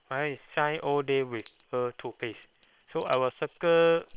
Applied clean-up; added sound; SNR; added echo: neural separator model SepFormer WHAM!.